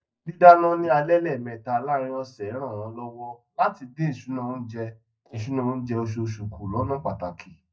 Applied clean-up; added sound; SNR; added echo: neural mask model DeepFilterNet 3.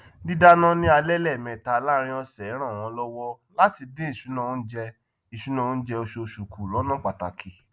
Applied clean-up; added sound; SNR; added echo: none; none; none; none.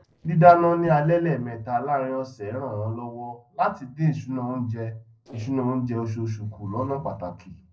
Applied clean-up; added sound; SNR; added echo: neural separator model SepFormer DNS4.